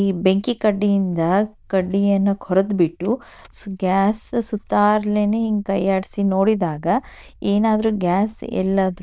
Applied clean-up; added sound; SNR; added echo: neural diffusion model UNIVERSE++.